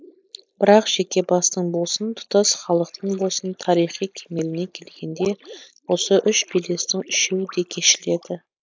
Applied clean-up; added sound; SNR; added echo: neural mask model Resemble Enhance denoiser.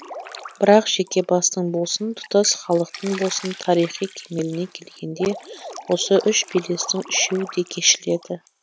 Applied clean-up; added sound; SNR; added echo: none; Drip; 17 dB; none.